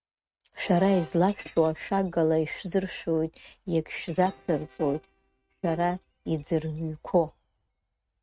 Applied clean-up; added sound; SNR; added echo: neural mask model RNNoise.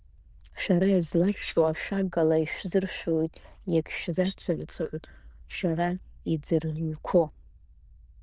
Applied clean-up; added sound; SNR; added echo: neural diffusion model UNIVERSE++.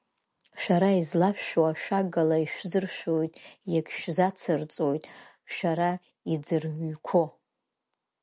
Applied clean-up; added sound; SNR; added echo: none; none; none; none.